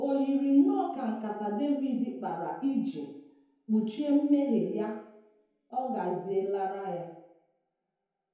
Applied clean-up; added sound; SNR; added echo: none; none; none; reverberation time 0.9 s.